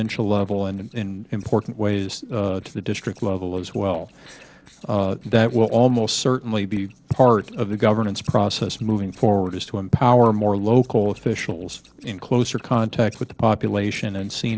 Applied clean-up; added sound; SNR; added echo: neural separator model SepFormer DNS4.